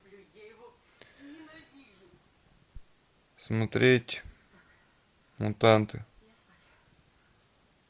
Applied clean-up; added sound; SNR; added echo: none; none; none; none.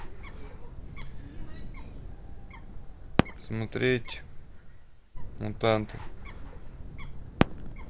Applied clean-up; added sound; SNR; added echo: none; Bird + Fireworks; -2 dB; none.